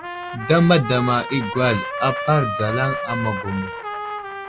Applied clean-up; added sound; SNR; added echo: none; Trumpet; 7 dB; none.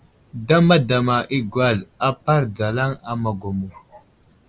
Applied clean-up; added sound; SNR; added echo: none; none; none; none.